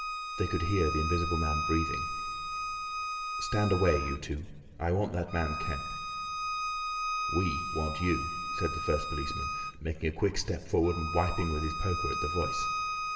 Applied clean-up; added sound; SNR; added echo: none; Bowed string instrument; 3 dB; reverberation time 1.7 s.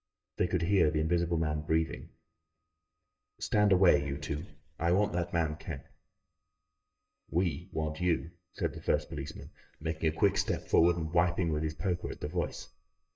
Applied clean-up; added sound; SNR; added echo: neural mask model DeepFilterNet 3.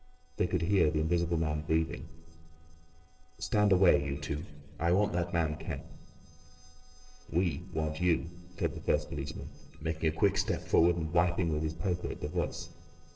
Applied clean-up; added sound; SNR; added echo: neural separator model SepFormer DNS4.